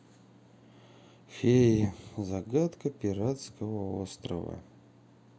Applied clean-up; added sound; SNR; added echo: none; none; none; none.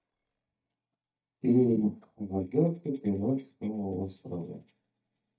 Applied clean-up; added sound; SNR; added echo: neural mask model DeepFilterNet 3.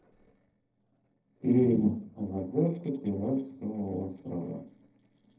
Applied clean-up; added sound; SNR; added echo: neural separator model SepFormer DNS4.